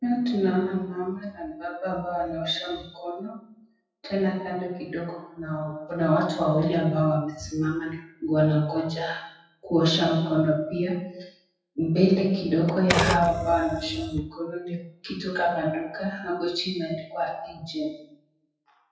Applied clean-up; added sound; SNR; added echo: classical method WPE with log-MMSE.